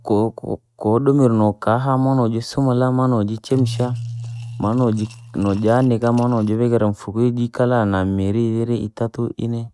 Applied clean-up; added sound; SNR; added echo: neural mask model RNNoise.